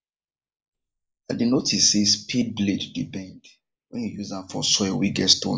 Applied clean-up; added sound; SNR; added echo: neural mask model Resemble Enhance denoiser.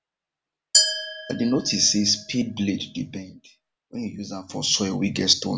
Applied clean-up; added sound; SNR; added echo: none; Glass; 2 dB; none.